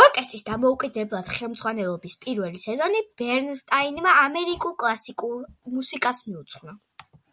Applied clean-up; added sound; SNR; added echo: none; none; none; none.